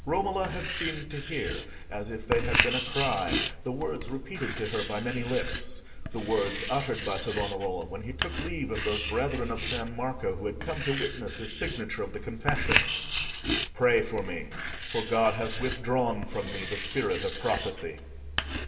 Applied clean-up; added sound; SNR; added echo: none; Writing; 2 dB; reverberation time 1.9 s.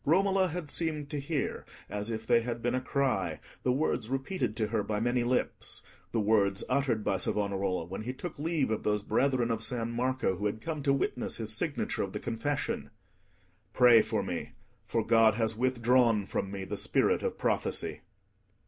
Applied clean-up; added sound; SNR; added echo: none; none; none; none.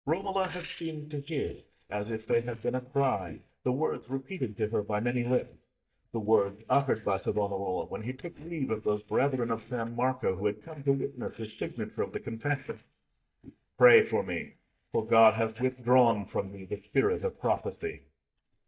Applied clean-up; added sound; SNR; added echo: neural mask model DeepFilterNet 3.